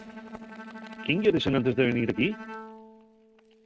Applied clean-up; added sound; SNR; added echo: neural mask model RNNoise.